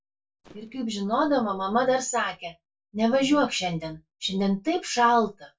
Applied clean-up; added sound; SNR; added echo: neural separator model SepFormer DNS4.